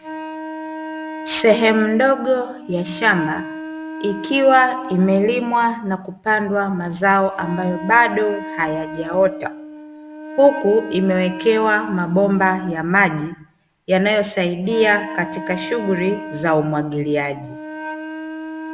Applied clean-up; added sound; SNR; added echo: none; Wind instrument, woodwind instrument; 12 dB; none.